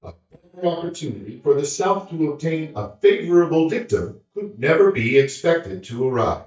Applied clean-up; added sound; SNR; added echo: neural mask model DeepFilterNet 3.